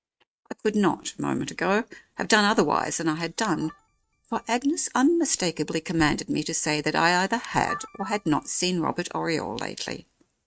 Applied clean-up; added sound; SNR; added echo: neural mask model RNNoise.